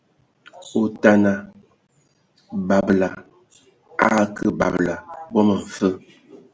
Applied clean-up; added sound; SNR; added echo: none; none; none; none.